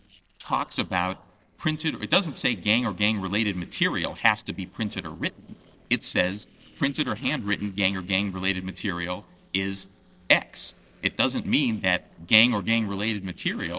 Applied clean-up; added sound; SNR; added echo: neural separator model SepFormer DNS4.